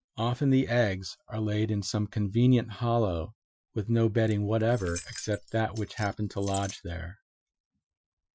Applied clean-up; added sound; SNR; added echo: classical method Wiener filter.